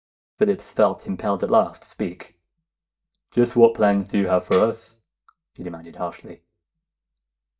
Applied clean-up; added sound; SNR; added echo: neural mask model DeepFilterNet 3.